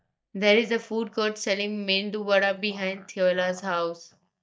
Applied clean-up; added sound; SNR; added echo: neural mask model DeepFilterNet 3.